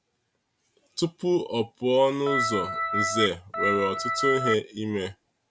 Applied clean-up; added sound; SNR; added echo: none; Organ; -1 dB; none.